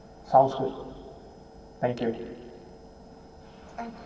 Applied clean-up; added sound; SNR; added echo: none; none; none; reverberation time 2.0 s.